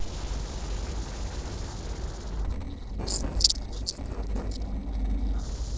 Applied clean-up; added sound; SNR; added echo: neural separator model SepFormer DNS4.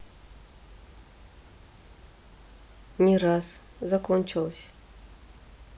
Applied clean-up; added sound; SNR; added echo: none; none; none; none.